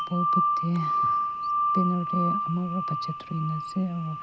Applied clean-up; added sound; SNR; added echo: none; Wind chime; -2 dB; none.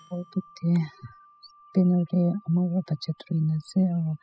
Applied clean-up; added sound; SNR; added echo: classical method spectral subtraction.